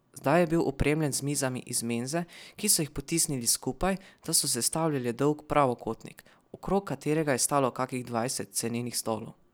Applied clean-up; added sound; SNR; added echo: none; none; none; none.